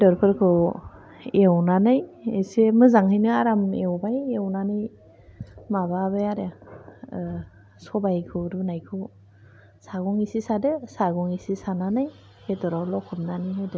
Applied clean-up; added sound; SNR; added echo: none; none; none; none.